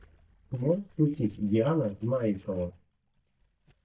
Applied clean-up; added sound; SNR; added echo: neural mask model DeepFilterNet 3.